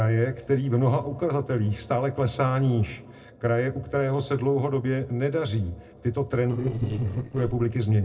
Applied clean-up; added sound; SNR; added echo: neural separator model SepFormer DNS4.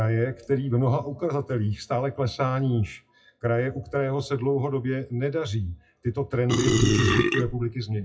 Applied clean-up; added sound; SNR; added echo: classical method WPE with log-MMSE.